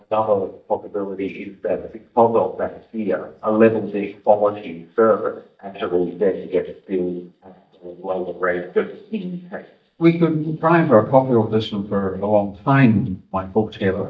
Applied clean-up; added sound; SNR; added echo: neural mask model DeepFilterNet 3.